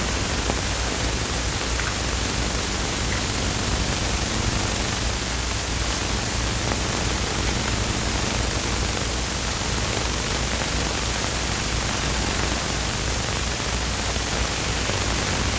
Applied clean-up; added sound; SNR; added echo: none; none; none; none.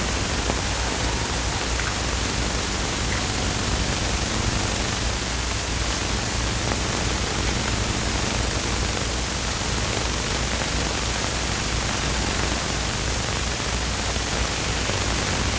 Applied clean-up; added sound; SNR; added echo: none; Applause / Cheering; 19 dB; none.